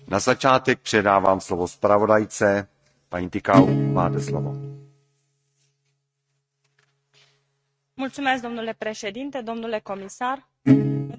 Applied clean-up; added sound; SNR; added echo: neural mask model RNNoise.